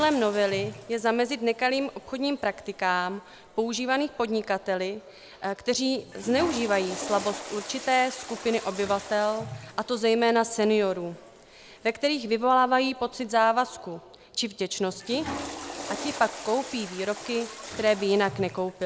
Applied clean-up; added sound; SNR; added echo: none; Toilet flush / Water; 14 dB; none.